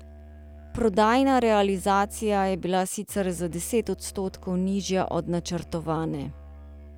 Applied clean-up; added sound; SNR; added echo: none; Musical instrument; 19 dB; none.